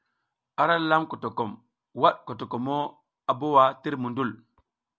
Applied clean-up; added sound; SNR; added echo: none; none; none; none.